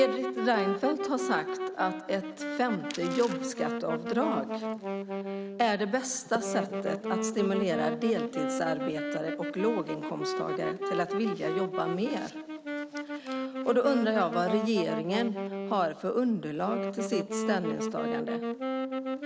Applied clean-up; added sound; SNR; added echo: none; Wind instrument, woodwind instrument; 3 dB; none.